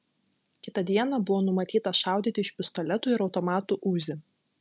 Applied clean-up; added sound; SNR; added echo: none; none; none; none.